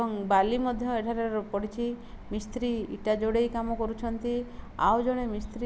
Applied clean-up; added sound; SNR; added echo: none; none; none; none.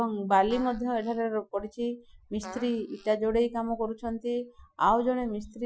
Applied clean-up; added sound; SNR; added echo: classical method Wiener filter.